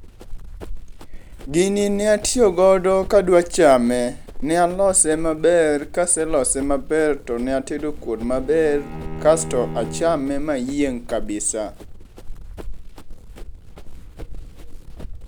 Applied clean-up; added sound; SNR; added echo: none; Bowed string instrument + Run; 10 dB; none.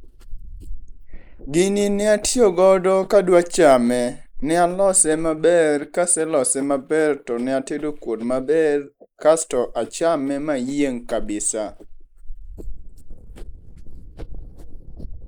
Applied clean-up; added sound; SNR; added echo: neural mask model Resemble Enhance denoiser.